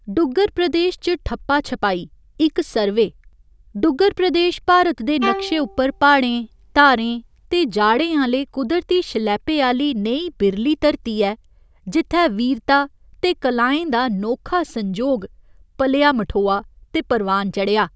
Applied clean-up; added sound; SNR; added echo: none; Bowed string instrument; 11 dB; none.